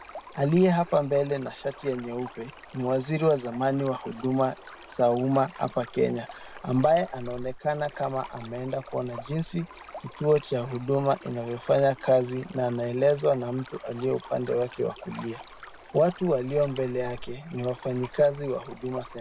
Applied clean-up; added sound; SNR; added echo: none; Stream; 17 dB; none.